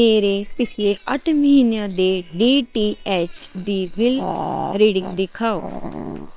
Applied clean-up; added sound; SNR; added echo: neural separator model SepFormer WHAM!.